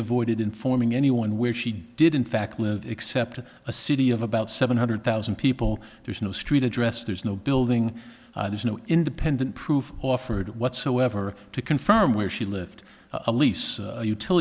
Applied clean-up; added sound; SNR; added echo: none; none; none; none.